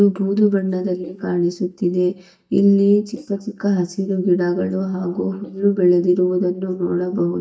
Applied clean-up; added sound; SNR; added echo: neural mask model DeepFilterNet 3.